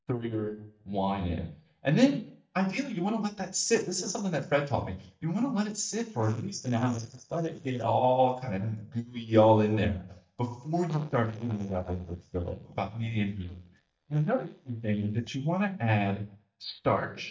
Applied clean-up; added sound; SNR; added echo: neural mask model DeepFilterNet 3.